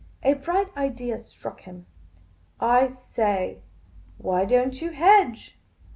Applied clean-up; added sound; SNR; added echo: none; none; none; none.